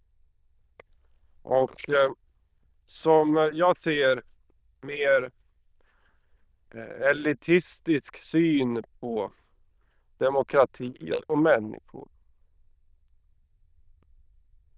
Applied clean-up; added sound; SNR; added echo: neural diffusion model UNIVERSE++.